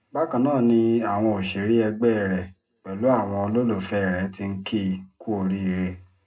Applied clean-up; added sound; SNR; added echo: none; none; none; reverberation time 0.2 s.